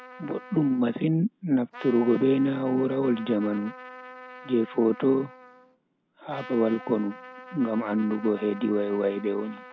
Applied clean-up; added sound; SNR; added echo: none; Trumpet; 18 dB; none.